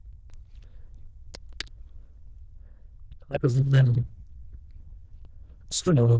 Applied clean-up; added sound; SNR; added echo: neural diffusion model UNIVERSE++.